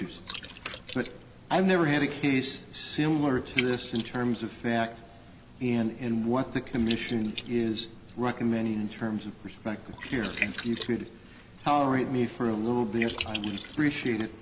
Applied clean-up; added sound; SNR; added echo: none; Liquid; 13 dB; none.